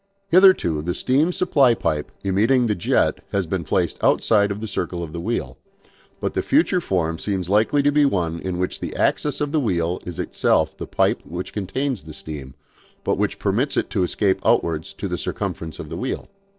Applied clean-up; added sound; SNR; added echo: neural separator model SepFormer DNS4.